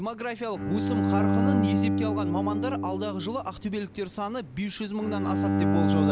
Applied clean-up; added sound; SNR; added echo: none; Bowed string instrument; -5 dB; none.